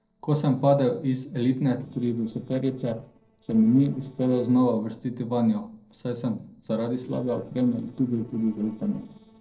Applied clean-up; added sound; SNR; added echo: neural separator model SepFormer DNS4.